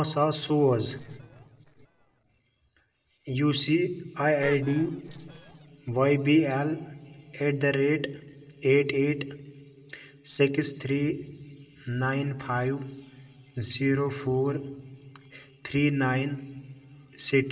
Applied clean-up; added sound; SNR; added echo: neural separator model SepFormer DNS4.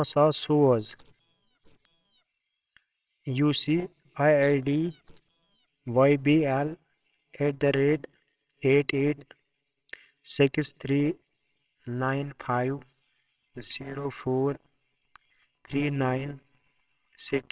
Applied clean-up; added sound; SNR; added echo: neural separator model SepFormer WHAMR!.